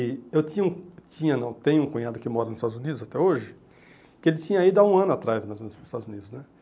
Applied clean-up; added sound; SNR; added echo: none; none; none; none.